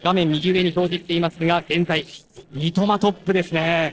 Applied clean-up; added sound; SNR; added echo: neural separator model SepFormer DNS4.